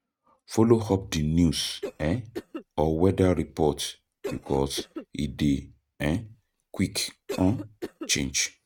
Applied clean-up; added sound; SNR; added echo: neural mask model RNNoise.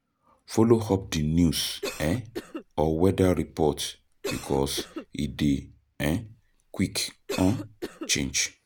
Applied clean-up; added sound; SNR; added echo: none; Cough; 14 dB; none.